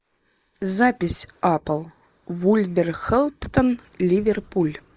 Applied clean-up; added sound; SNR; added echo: neural mask model Resemble Enhance denoiser.